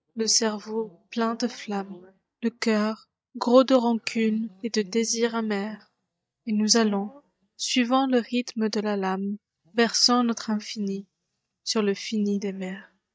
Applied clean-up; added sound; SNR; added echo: neural mask model DeepFilterNet 3.